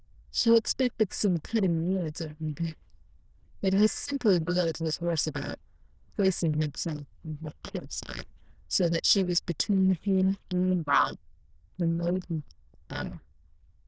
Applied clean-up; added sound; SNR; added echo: neural diffusion model UNIVERSE++.